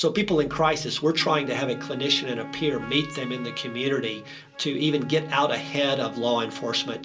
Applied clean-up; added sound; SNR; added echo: none; Wind instrument, woodwind instrument; 15 dB; reverberation time 0.2 s.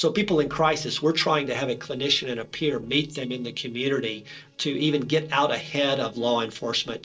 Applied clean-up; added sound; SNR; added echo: neural separator model SepFormer DNS4.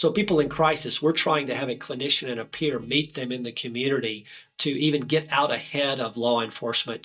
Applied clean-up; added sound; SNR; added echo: neural mask model DeepFilterNet 3.